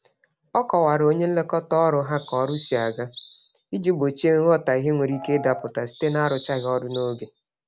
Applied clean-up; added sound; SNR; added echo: none; Piano + Bird vocalization, bird call, bird song; 14 dB; none.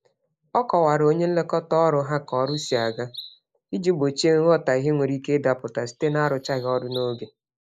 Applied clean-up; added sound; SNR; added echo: neural mask model Resemble Enhance denoiser.